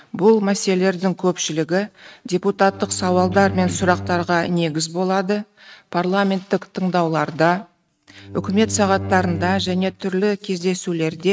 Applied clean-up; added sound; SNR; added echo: neural mask model RNNoise.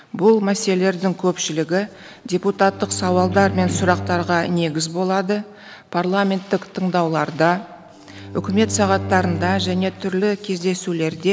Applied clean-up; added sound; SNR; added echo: none; Bowed string instrument; 10 dB; none.